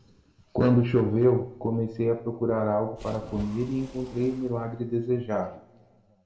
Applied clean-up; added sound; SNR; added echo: none; Splash, splatter; 18 dB; reverberation time 0.9 s.